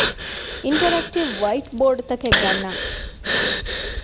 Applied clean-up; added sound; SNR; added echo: none; Breathing; 1 dB; none.